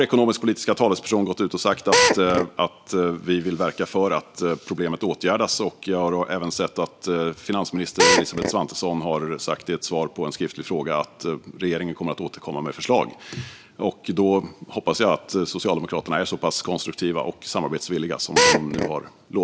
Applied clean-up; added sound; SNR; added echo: none; Drill; -4 dB; none.